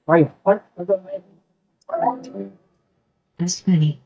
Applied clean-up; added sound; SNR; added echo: neural mask model DeepFilterNet 3.